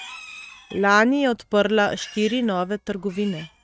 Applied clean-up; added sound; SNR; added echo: neural mask model RNNoise.